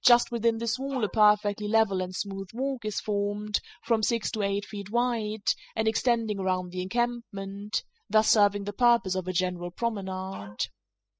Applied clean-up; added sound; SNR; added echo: classical method spectral subtraction.